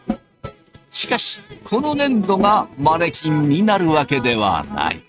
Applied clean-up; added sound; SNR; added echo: neural mask model RNNoise.